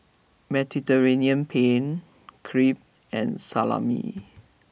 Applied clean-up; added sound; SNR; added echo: none; none; none; none.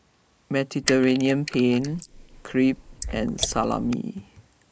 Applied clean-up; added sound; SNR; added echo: neural mask model Resemble Enhance denoiser.